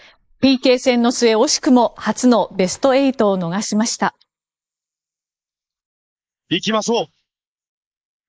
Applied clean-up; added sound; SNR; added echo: neural mask model Resemble Enhance denoiser.